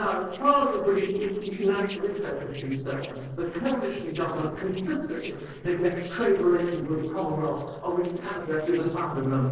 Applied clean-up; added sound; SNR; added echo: neural separator model SepFormer DNS4.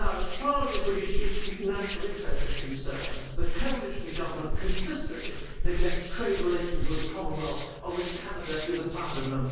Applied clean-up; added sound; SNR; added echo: none; Hands; -5 dB; reverberation time 1.3 s.